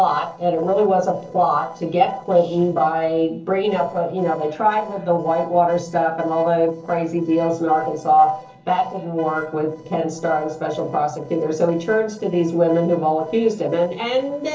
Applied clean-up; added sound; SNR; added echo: neural separator model SepFormer DNS4.